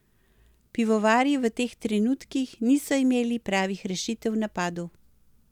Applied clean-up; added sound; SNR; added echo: none; none; none; none.